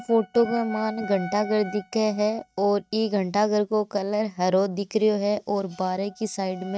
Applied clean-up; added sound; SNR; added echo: neural mask model RNNoise.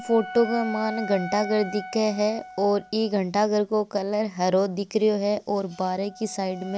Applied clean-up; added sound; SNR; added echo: none; Wind instrument, woodwind instrument; 15 dB; none.